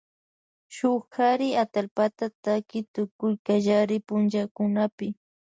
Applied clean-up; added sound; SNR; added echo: none; none; none; none.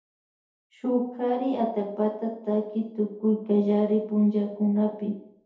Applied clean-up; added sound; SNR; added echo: none; none; none; reverberation time 2.1 s.